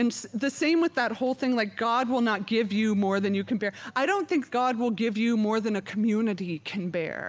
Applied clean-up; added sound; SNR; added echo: none; none; none; none.